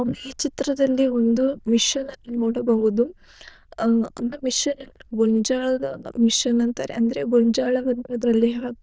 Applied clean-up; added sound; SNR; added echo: neural diffusion model UNIVERSE++.